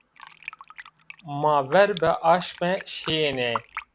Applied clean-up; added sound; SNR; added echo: none; Fill (with liquid); 16 dB; none.